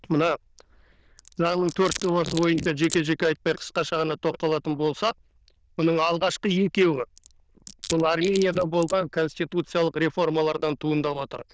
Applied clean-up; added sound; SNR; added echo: neural diffusion model UNIVERSE++.